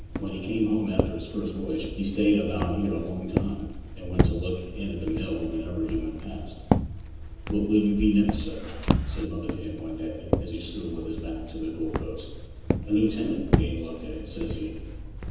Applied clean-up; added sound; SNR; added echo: none; Walk, footsteps; 1 dB; reverberation time 1.1 s.